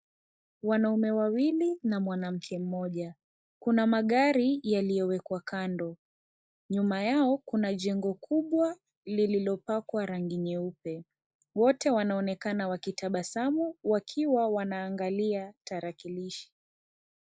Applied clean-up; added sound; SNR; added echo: neural mask model Resemble Enhance denoiser.